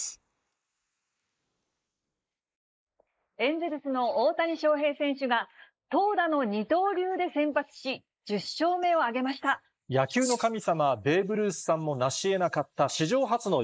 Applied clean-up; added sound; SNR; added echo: neural mask model Resemble Enhance denoiser.